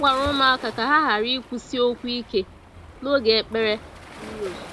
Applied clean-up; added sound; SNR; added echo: none; Waves, surf; 17 dB; none.